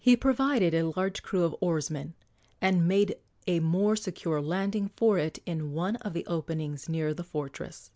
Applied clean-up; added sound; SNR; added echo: none; none; none; none.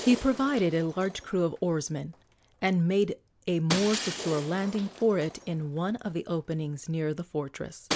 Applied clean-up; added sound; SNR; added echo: none; Shatter; 12 dB; none.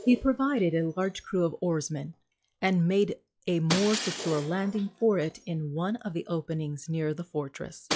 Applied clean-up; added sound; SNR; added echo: classical method log-MMSE.